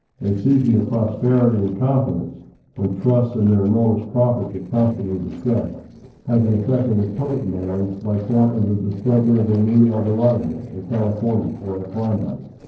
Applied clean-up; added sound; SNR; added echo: neural separator model SepFormer DNS4.